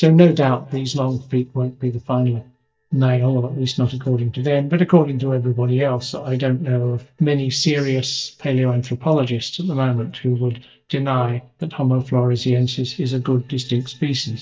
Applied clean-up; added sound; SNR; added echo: neural mask model DeepFilterNet 3.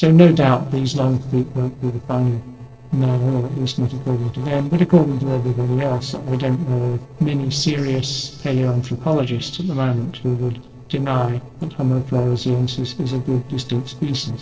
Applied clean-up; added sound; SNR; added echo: neural separator model SepFormer DNS4.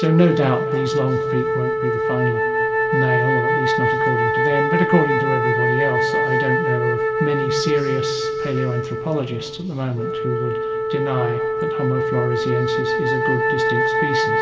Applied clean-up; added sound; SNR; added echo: none; Wind instrument, woodwind instrument; -2 dB; reverberation time 2.8 s.